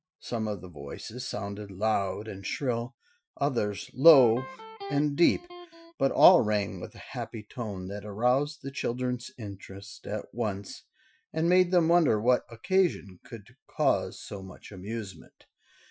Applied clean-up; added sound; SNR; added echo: classical method Wiener filter.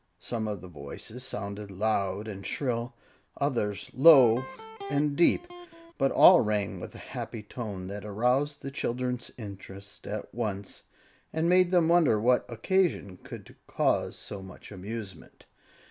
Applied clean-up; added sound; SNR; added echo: none; Electric guitar; 14 dB; none.